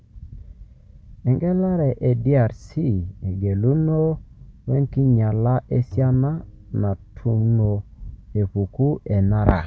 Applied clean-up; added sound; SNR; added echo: none; Bowed string instrument; 20 dB; none.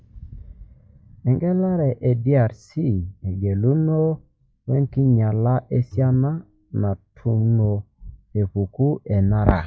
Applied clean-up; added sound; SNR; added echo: classical method log-MMSE.